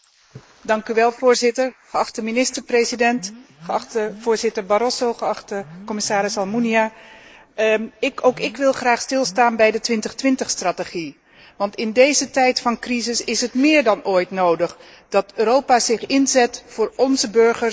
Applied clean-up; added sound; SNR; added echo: neural mask model Resemble Enhance denoiser.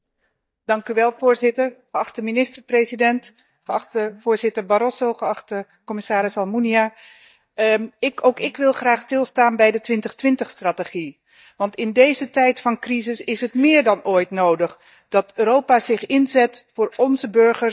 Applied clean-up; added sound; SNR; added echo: neural mask model DeepFilterNet 3.